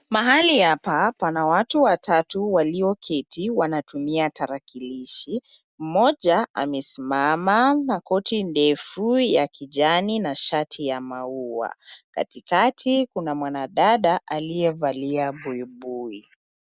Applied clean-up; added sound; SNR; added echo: none; none; none; none.